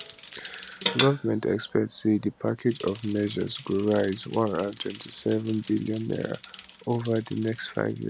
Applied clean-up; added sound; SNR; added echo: none; Bicycle; 12 dB; none.